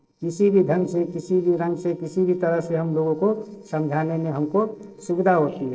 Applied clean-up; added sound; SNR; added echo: neural separator model SepFormer DNS4.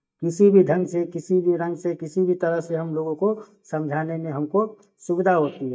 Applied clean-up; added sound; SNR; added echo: neural mask model DeepFilterNet 3.